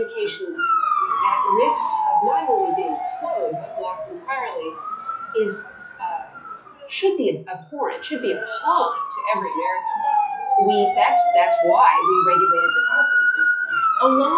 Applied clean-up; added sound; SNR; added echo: classical method WPE with log-MMSE.